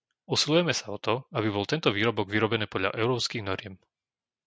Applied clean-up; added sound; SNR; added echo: none; none; none; none.